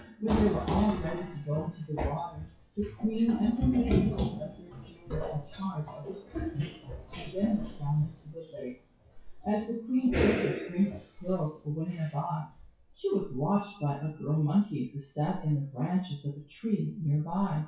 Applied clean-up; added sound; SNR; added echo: classical method WPE with log-MMSE.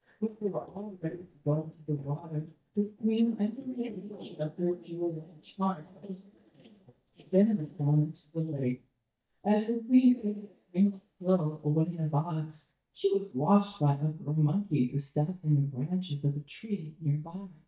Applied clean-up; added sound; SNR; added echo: neural mask model DeepFilterNet 3.